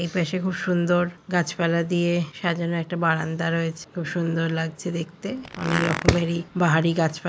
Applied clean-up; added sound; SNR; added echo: none; Fart; 8 dB; none.